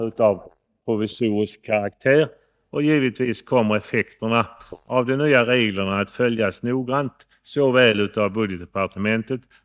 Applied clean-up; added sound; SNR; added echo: neural mask model DeepFilterNet 3.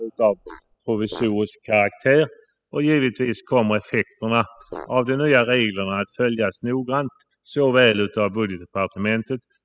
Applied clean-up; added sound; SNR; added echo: classical method spectral subtraction.